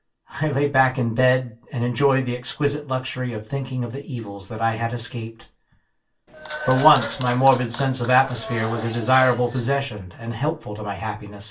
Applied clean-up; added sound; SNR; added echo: none; Applause / Clapping; 8 dB; reverberation time 0.2 s.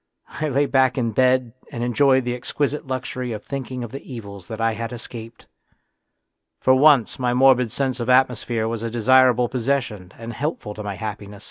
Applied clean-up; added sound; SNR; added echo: none; none; none; none.